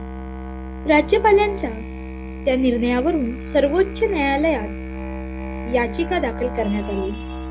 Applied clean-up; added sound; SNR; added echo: none; Musical instrument; 8 dB; none.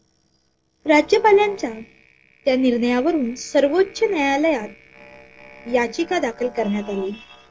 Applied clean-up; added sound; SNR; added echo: neural separator model SepFormer DNS4.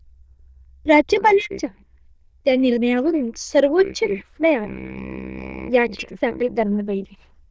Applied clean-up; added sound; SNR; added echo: neural diffusion model UNIVERSE++.